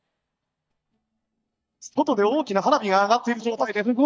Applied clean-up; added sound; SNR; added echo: neural mask model DeepFilterNet 3.